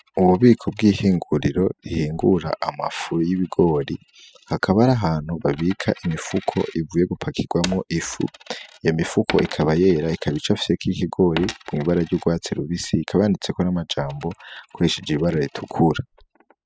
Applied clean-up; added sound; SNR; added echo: classical method spectral subtraction.